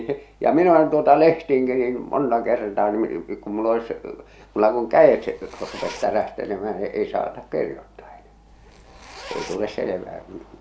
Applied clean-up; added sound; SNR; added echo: none; Zipper (clothing); 18 dB; none.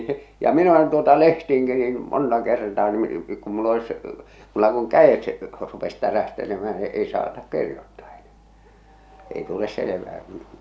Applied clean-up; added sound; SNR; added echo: none; none; none; none.